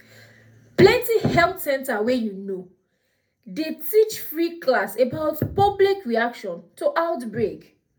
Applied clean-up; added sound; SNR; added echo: none; none; none; reverberation time 0.3 s.